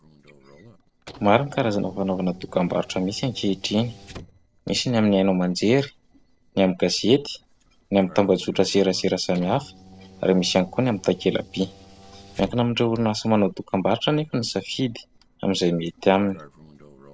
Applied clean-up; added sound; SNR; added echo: neural separator model SepFormer DNS4.